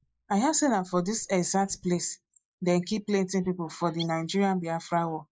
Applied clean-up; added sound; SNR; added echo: neural mask model Resemble Enhance denoiser.